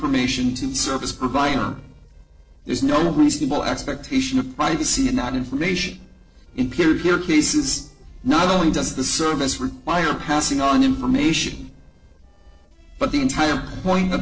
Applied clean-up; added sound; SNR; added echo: neural separator model SepFormer DNS4.